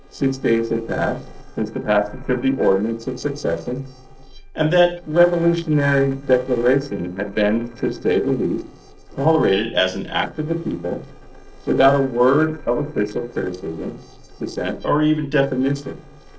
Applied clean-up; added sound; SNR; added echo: neural separator model SepFormer DNS4.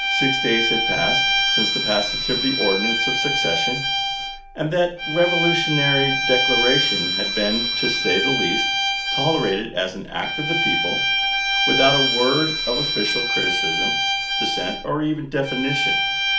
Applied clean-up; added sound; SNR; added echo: none; Bowed string instrument; -3 dB; reverberation time 0.4 s.